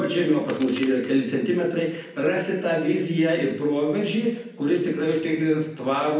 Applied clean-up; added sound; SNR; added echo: none; Crack; 14 dB; reverberation time 0.8 s.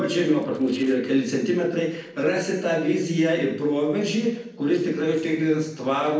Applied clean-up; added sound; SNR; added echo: neural separator model SepFormer DNS4.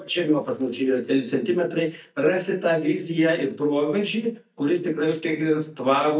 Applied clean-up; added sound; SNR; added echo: neural mask model DeepFilterNet 3.